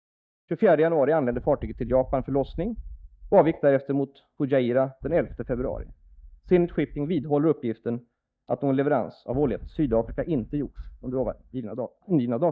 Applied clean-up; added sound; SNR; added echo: neural mask model DeepFilterNet 3.